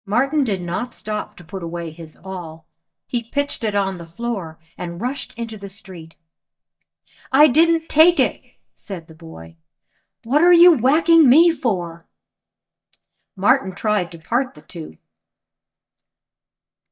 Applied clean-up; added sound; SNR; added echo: neural mask model DeepFilterNet 3.